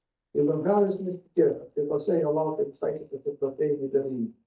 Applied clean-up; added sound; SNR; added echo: neural mask model DeepFilterNet 3.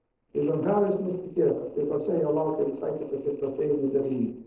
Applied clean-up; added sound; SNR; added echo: neural separator model SepFormer DNS4.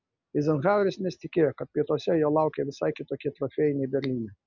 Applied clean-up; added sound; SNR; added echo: none; none; none; none.